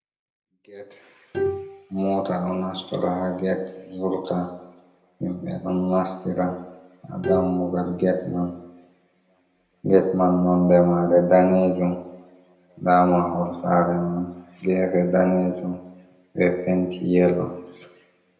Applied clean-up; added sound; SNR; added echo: none; Bowed string instrument; 11 dB; reverberation time 0.7 s.